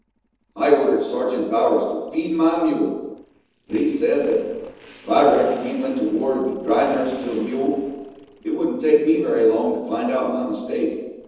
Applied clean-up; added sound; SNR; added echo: neural separator model SepFormer DNS4.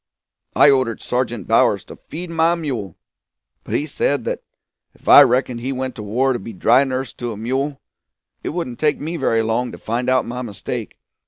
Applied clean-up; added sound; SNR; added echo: none; none; none; none.